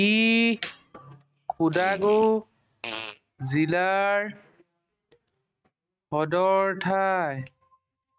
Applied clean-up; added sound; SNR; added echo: neural mask model RNNoise.